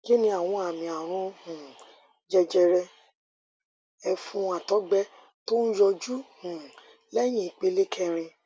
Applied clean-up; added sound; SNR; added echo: none; none; none; none.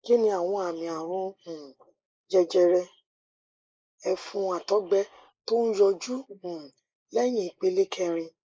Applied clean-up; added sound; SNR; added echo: neural mask model Resemble Enhance denoiser.